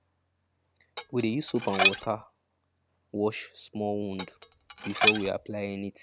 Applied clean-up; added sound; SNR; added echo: none; Dishes, pots, and pans; -3 dB; none.